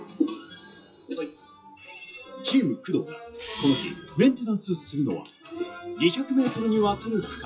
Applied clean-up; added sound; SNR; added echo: classical method WPE with log-MMSE.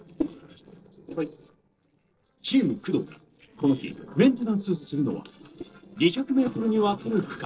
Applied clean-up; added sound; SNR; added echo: neural separator model SepFormer DNS4.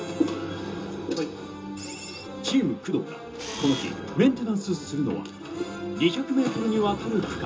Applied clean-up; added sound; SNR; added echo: none; Camera; 9 dB; reverberation time 0.2 s.